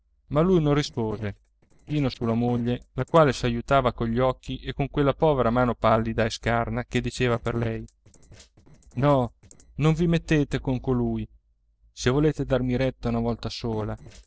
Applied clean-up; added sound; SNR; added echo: neural separator model SepFormer DNS4.